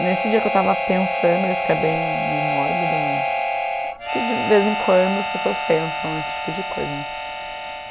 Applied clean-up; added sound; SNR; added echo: none; Harmonica; 1 dB; none.